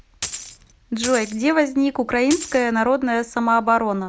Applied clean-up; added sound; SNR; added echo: none; Coin (dropping); 11 dB; none.